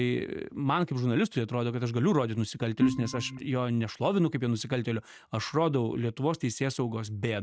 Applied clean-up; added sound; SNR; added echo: neural mask model RNNoise.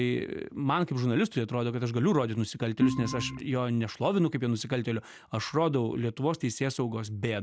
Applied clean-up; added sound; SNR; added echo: none; Organ; 4 dB; none.